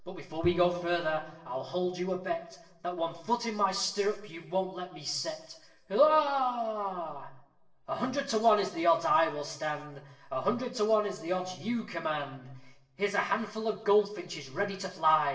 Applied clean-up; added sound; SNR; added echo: neural separator model SepFormer DNS4.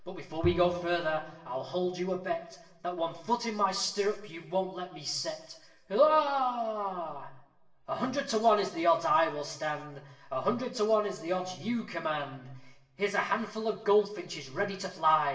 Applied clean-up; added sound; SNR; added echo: none; Bowed string instrument; 12 dB; reverberation time 0.8 s.